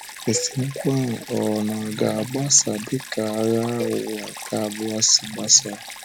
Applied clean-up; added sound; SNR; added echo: none; Cowbell + Stream; 13 dB; none.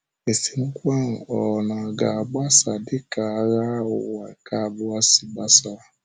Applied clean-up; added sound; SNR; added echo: none; none; none; none.